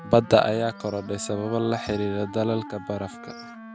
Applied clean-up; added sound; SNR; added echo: none; Wind instrument, woodwind instrument; 15 dB; none.